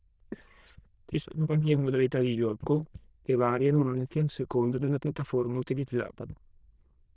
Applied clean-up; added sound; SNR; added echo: neural diffusion model UNIVERSE++.